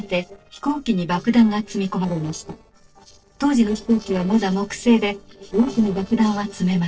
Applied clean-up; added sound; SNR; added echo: neural separator model SepFormer DNS4.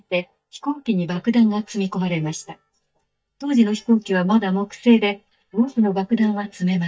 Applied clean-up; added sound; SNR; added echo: neural mask model DeepFilterNet 3.